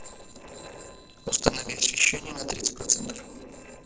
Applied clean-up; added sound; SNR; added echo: neural separator model SepFormer DNS4.